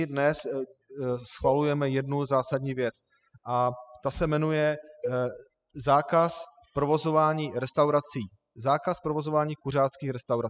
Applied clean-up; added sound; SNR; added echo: classical method spectral subtraction.